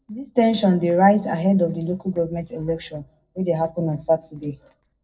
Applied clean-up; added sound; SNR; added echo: neural separator model SepFormer DNS4.